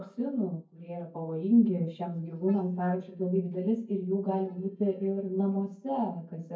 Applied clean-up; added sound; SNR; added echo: neural mask model DeepFilterNet 3.